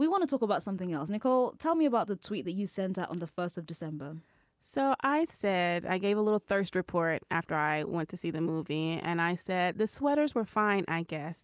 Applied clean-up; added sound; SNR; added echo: none; none; none; none.